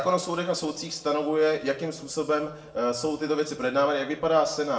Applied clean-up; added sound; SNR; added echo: none; none; none; reverberation time 0.6 s.